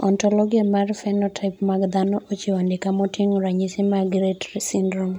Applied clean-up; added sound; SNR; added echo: none; none; none; none.